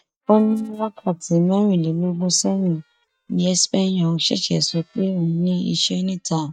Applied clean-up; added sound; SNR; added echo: neural mask model DeepFilterNet 3.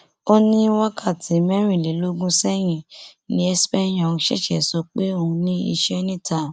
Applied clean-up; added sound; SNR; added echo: none; none; none; none.